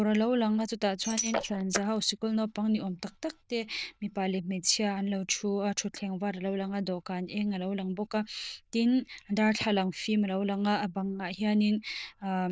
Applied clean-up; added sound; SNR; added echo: neural diffusion model UNIVERSE++.